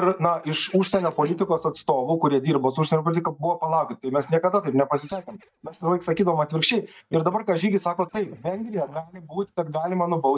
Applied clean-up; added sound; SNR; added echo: neural mask model DeepFilterNet 3.